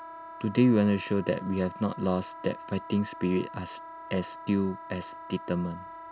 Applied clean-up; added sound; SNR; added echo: none; Wind instrument, woodwind instrument; 14 dB; none.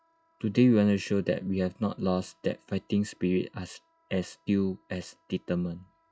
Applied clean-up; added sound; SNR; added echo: classical method log-MMSE.